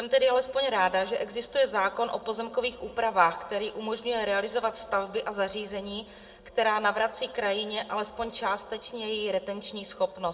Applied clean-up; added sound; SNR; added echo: none; none; none; reverberation time 1.2 s.